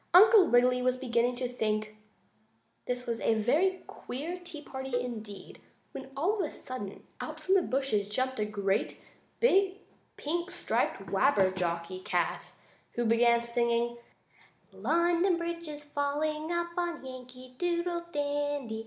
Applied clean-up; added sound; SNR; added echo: none; Cowbell; 11 dB; none.